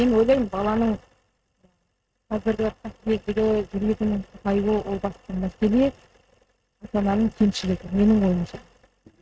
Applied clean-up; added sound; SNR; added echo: neural mask model RNNoise.